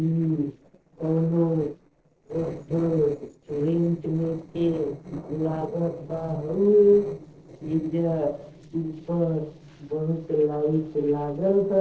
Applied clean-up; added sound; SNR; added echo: neural separator model SepFormer DNS4.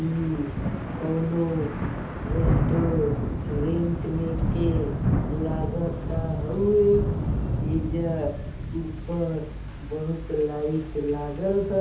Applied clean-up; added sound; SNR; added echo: none; Thunder / Rain; 1 dB; reverberation time 0.7 s.